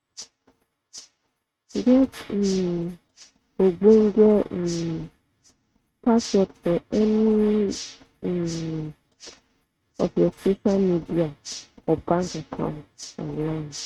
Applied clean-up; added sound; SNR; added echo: neural mask model RNNoise.